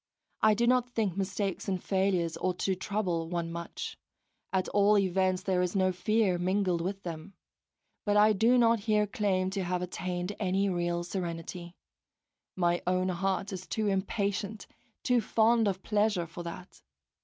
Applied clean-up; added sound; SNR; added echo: none; none; none; none.